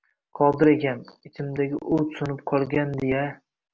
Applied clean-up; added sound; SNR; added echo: none; none; none; none.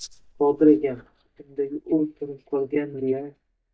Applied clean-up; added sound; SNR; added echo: neural mask model DeepFilterNet 3.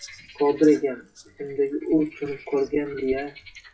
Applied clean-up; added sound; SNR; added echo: classical method WPE with log-MMSE.